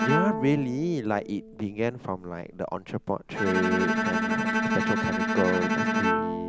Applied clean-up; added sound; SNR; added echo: none; Bowed string instrument; -1 dB; none.